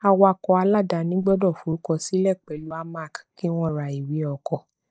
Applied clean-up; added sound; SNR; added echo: neural mask model DeepFilterNet 3.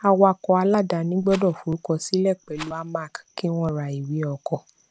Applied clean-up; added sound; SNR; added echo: none; Rattle; 19 dB; none.